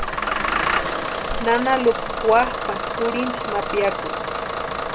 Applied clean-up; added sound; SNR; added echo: none; Engine starting / Bus; 1 dB; none.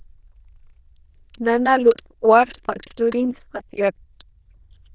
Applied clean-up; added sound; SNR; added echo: neural diffusion model UNIVERSE++.